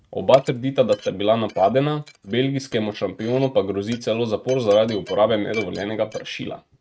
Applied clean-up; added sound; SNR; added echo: neural mask model RNNoise.